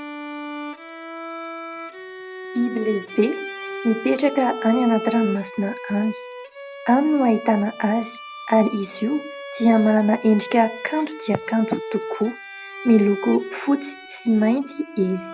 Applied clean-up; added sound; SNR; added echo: none; Bowed string instrument + Bell; 11 dB; none.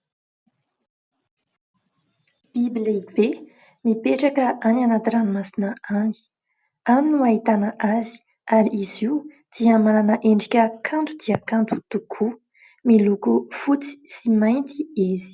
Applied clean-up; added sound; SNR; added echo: none; none; none; none.